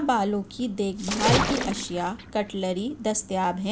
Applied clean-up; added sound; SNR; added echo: none; Splash, splatter; 2 dB; none.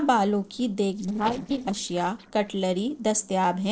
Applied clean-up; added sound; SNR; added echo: neural separator model SepFormer DNS4.